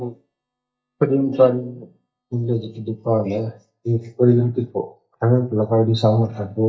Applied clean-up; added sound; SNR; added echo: neural mask model DeepFilterNet 3.